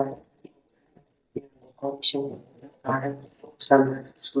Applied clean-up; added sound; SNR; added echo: neural mask model DeepFilterNet 3.